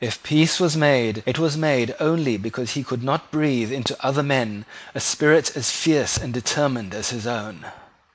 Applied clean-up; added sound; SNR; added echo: none; none; none; none.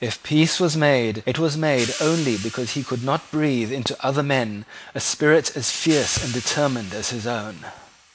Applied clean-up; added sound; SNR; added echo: none; Hi-hat; 15 dB; none.